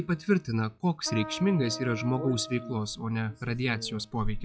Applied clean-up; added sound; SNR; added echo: classical method log-MMSE.